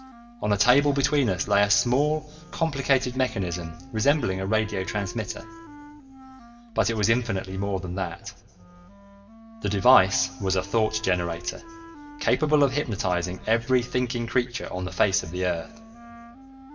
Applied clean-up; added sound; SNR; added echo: none; Wind instrument, woodwind instrument; 20 dB; reverberation time 1.4 s.